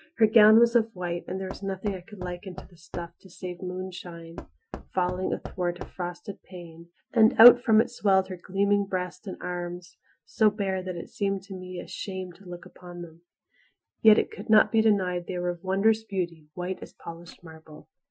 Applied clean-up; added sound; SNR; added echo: classical method Wiener filter.